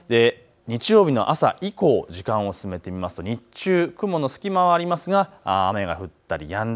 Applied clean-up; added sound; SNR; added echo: none; none; none; none.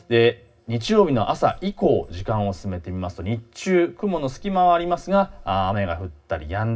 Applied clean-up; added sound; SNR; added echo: none; Meow; 19 dB; reverberation time 0.4 s.